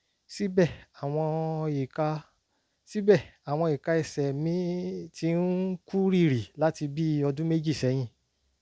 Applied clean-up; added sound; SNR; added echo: none; none; none; none.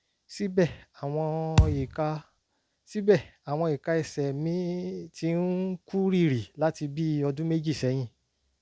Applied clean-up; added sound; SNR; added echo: none; Thump, thud; -2 dB; none.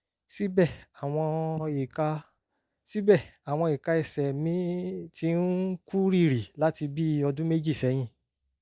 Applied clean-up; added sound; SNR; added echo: neural mask model DeepFilterNet 3.